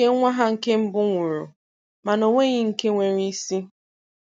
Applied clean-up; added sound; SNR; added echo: none; none; none; none.